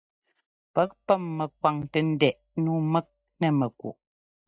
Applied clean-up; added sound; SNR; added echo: neural mask model DeepFilterNet 3.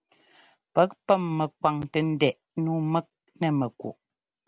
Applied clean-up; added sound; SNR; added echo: none; none; none; none.